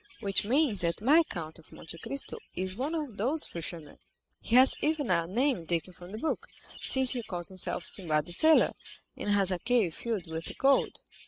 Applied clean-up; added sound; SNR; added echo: neural mask model RNNoise.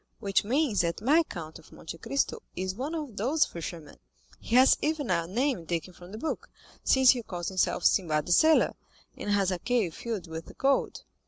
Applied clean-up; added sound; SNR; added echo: none; none; none; none.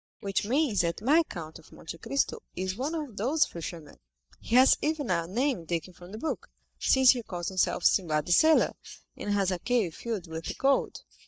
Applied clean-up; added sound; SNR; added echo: neural mask model DeepFilterNet 3.